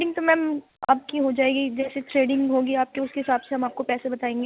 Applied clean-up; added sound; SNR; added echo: none; none; none; none.